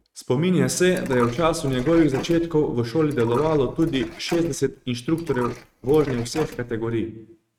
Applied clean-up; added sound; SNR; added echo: neural mask model RNNoise.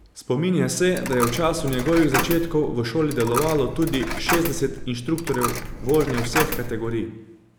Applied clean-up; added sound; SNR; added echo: none; Coin (dropping); 5 dB; none.